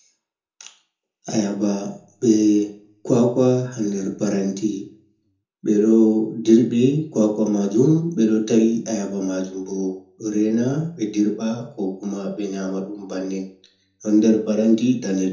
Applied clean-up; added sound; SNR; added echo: none; none; none; reverberation time 0.5 s.